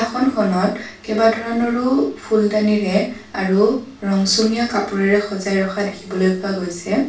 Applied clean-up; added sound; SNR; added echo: none; none; none; reverberation time 0.3 s.